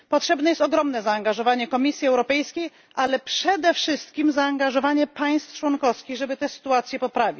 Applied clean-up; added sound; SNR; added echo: none; none; none; none.